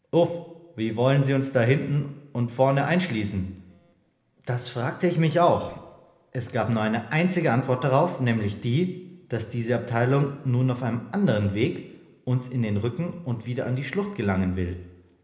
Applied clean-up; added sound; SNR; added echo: none; none; none; reverberation time 1.1 s.